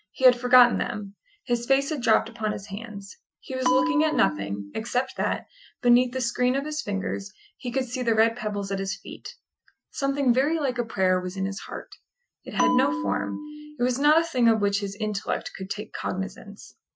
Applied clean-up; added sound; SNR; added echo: classical method Wiener filter.